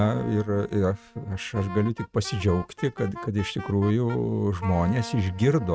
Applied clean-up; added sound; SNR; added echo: neural mask model RNNoise.